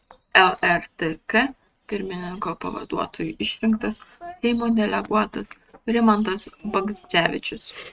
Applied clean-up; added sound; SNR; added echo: neural mask model RNNoise.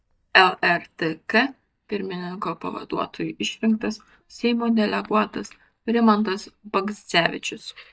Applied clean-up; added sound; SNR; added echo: neural mask model DeepFilterNet 3.